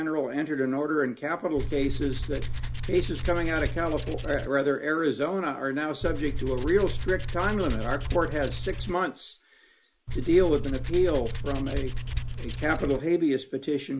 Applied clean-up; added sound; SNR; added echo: none; Tools; 2 dB; none.